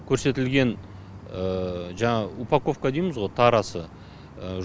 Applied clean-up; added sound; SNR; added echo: none; none; none; none.